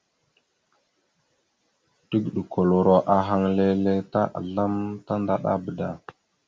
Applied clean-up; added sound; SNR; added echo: none; none; none; none.